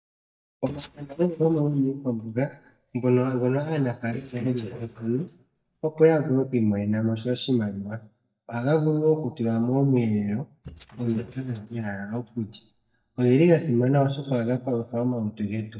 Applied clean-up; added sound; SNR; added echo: neural mask model DeepFilterNet 3.